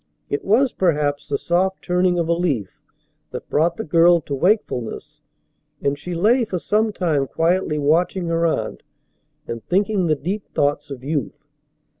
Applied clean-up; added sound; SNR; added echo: none; none; none; none.